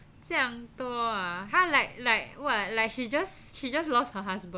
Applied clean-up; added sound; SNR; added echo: none; none; none; none.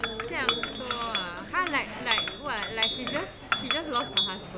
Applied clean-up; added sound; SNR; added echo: none; Chink, clink; -2 dB; none.